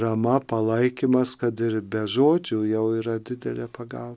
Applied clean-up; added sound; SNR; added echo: none; none; none; none.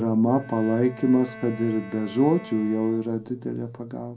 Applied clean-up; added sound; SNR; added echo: none; Bowed string instrument; 19 dB; reverberation time 0.2 s.